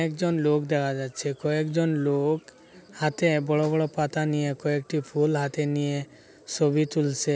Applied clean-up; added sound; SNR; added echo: none; none; none; none.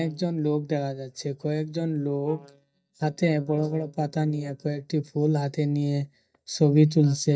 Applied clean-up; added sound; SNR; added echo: neural mask model DeepFilterNet 3.